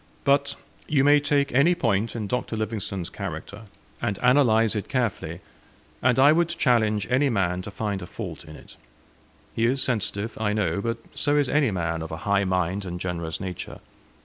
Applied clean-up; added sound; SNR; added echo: none; none; none; none.